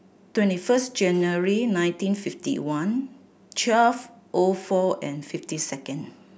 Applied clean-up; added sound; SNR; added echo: none; none; none; none.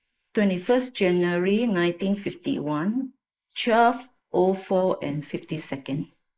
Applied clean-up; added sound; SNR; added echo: neural mask model Resemble Enhance denoiser.